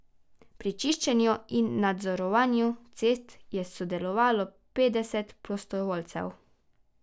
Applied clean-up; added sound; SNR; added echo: none; none; none; none.